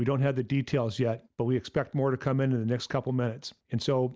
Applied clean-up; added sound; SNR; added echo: none; none; none; none.